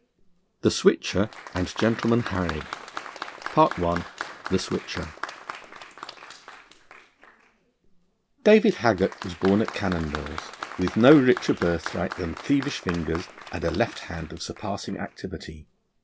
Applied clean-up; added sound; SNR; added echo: none; Applause; 14 dB; none.